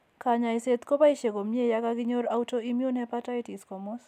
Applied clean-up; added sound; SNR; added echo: none; none; none; none.